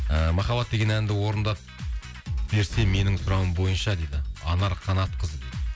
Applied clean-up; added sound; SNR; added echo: none; Explosion; 13 dB; none.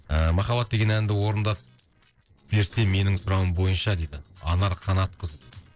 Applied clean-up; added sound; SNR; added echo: neural separator model SepFormer DNS4.